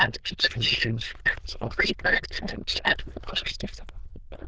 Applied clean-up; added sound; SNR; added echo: neural diffusion model UNIVERSE++.